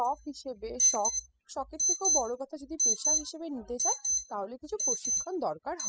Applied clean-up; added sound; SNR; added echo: classical method spectral subtraction.